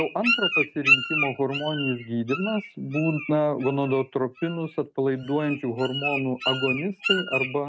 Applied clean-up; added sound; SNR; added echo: neural mask model RNNoise.